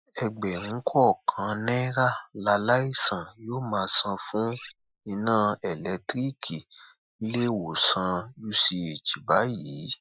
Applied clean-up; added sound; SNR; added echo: classical method Wiener filter.